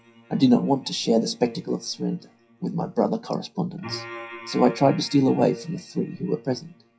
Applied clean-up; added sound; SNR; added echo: classical method WPE with log-MMSE.